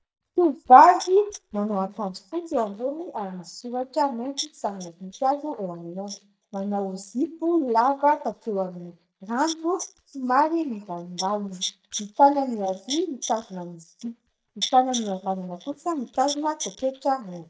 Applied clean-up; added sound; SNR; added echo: neural mask model DeepFilterNet 3.